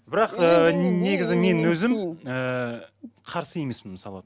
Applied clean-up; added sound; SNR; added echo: none; none; none; none.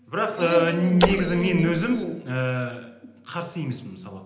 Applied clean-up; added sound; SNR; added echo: none; Splash, splatter; 4 dB; reverberation time 0.9 s.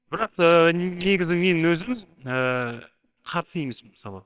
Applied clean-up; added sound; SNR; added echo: neural separator model SepFormer WHAMR!.